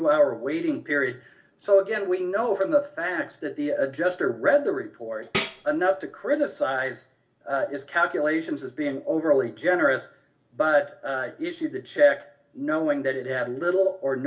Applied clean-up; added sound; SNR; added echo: none; Tambourine; 10 dB; reverberation time 0.2 s.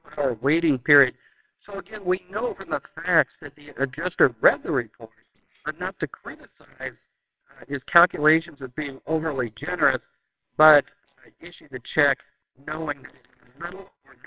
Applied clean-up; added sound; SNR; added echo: neural separator model SepFormer WHAMR!.